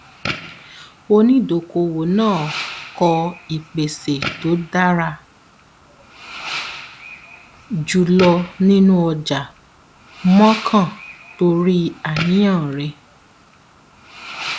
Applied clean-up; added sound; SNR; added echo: none; Fireworks; 14 dB; none.